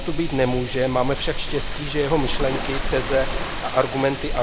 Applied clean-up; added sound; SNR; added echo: none; Waves, surf + Sink (filling or washing); 2 dB; none.